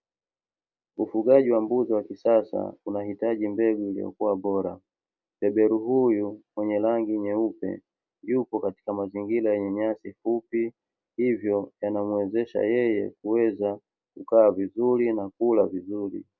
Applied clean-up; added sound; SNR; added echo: none; none; none; none.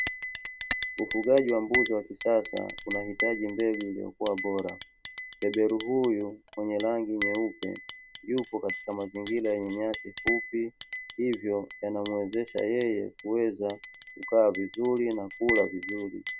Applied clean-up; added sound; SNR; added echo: none; Chink, clink; -3 dB; none.